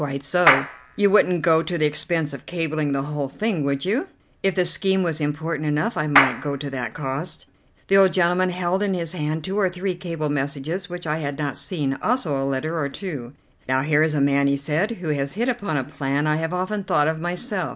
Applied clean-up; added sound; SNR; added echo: none; Clapping; 2 dB; none.